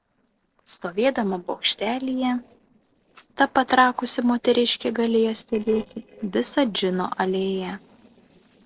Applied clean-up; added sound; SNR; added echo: neural separator model SepFormer DNS4.